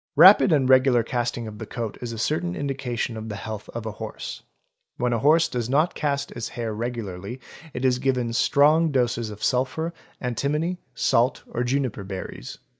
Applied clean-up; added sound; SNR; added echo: none; none; none; none.